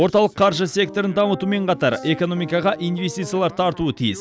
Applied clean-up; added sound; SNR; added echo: none; Piano; 17 dB; none.